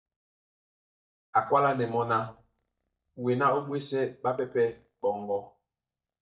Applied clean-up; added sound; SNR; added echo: neural mask model DeepFilterNet 3.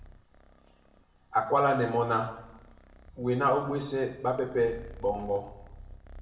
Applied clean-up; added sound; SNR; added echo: none; Purr; 20 dB; reverberation time 0.8 s.